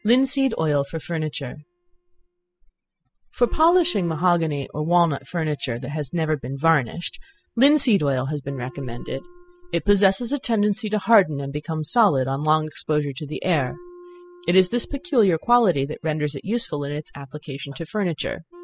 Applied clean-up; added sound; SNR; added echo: classical method spectral subtraction.